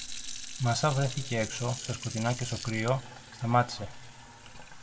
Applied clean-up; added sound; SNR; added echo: none; Fill (with liquid) / Sink (filling or washing); 12 dB; reverberation time 2.0 s.